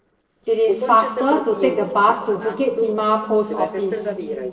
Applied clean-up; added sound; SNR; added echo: neural separator model SepFormer DNS4.